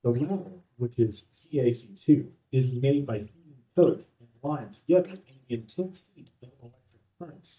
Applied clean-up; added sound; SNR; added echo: neural mask model DeepFilterNet 3.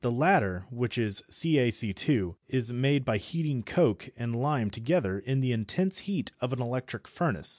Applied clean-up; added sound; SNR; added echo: none; none; none; none.